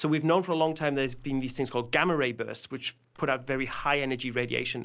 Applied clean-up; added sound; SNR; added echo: none; Splash, splatter; 18 dB; none.